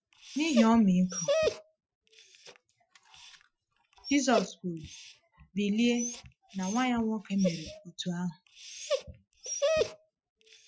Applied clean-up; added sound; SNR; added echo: classical method Wiener filter.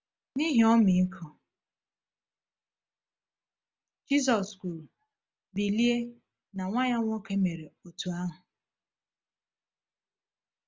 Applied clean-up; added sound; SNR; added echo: none; none; none; none.